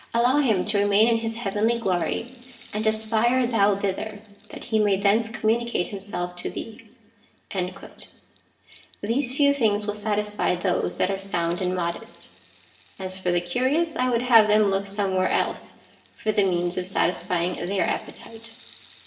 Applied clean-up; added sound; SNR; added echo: none; Rattle (instrument); 19 dB; reverberation time 0.8 s.